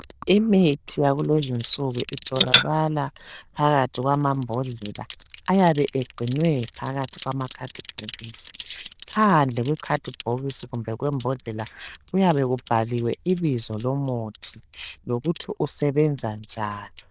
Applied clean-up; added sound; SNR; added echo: neural diffusion model UNIVERSE++.